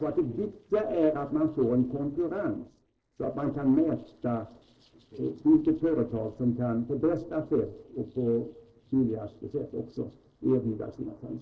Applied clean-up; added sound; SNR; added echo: neural separator model SepFormer DNS4.